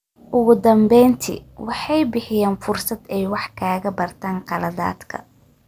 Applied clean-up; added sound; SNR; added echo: none; none; none; none.